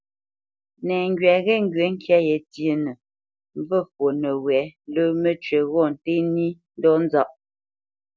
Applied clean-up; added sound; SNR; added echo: none; none; none; none.